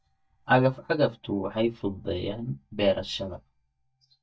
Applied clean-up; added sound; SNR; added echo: neural mask model DeepFilterNet 3.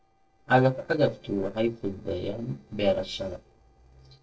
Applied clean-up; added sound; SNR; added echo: neural separator model SepFormer DNS4.